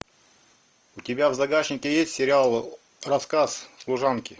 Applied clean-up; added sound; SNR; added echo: none; none; none; none.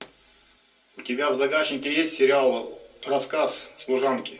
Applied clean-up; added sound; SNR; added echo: none; none; none; reverberation time 0.2 s.